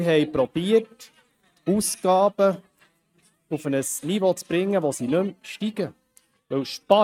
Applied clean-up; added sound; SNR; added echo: neural mask model RNNoise.